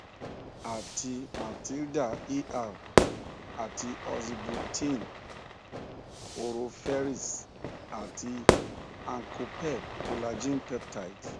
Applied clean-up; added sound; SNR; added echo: none; Fire / Fireworks; -3 dB; none.